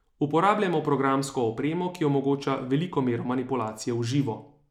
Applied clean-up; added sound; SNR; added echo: none; none; none; none.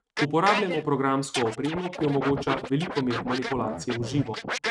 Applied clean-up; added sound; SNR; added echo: neural mask model RNNoise.